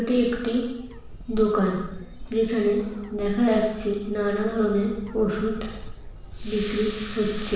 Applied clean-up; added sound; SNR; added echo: none; Bird; 12 dB; reverberation time 0.9 s.